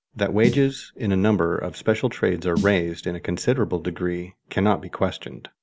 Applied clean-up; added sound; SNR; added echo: none; Snare drum; 11 dB; none.